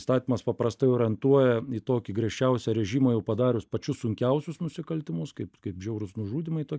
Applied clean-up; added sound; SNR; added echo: neural mask model DeepFilterNet 3.